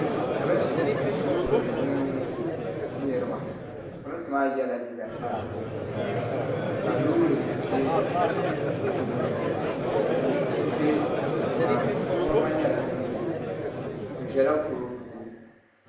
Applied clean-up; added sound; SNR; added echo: none; Crowd; -3 dB; reverberation time 0.7 s.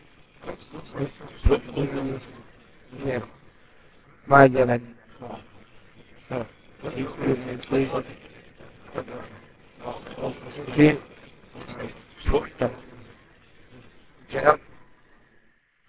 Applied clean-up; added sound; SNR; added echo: neural separator model SepFormer WHAMR!.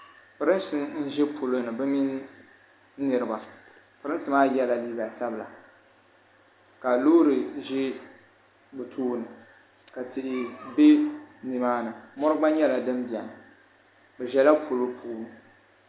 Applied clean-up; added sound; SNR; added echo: none; none; none; none.